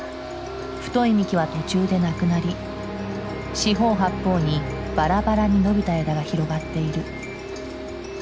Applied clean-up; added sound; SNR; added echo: none; none; none; none.